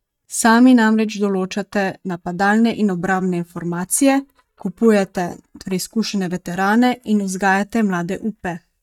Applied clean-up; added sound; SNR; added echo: neural mask model DeepFilterNet 3.